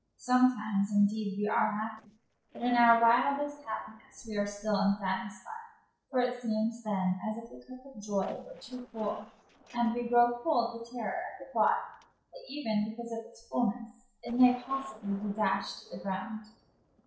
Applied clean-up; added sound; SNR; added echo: neural separator model SepFormer DNS4.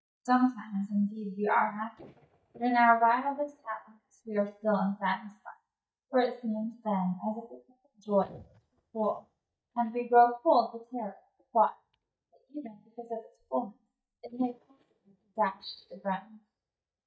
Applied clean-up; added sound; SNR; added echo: neural mask model DeepFilterNet 3.